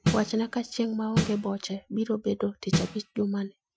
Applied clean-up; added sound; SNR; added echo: classical method Wiener filter.